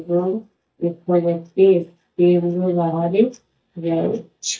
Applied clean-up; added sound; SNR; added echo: neural mask model DeepFilterNet 3.